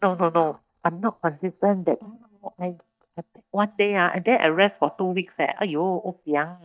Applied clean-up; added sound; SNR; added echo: neural mask model DeepFilterNet 3.